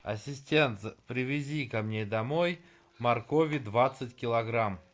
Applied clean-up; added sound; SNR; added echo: none; none; none; none.